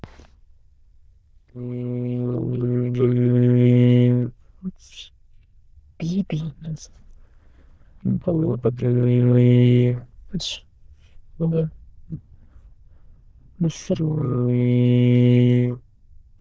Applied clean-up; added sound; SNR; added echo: neural diffusion model UNIVERSE++.